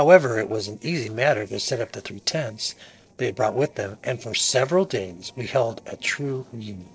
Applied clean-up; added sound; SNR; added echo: neural separator model SepFormer DNS4.